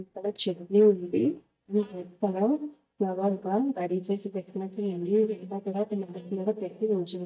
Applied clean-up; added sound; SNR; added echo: neural mask model DeepFilterNet 3.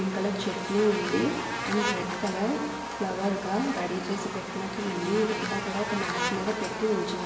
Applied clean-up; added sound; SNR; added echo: none; Buzz; 5 dB; reverberation time 1.2 s.